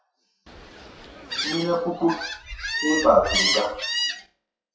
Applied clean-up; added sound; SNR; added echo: classical method WPE with log-MMSE.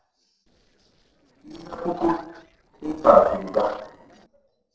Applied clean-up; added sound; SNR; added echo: neural separator model SepFormer DNS4.